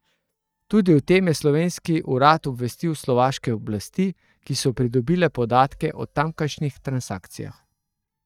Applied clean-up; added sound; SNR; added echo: neural mask model DeepFilterNet 3.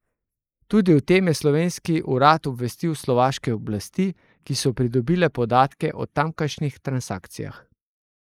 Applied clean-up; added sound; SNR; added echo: neural mask model Resemble Enhance denoiser.